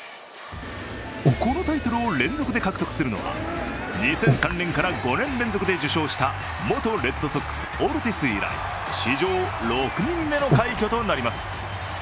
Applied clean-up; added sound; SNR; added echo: none; Breathing; -4 dB; none.